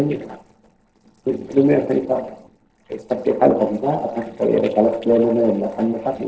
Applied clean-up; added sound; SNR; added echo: neural separator model SepFormer DNS4.